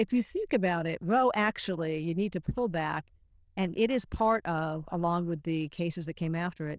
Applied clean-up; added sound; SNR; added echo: neural diffusion model UNIVERSE++.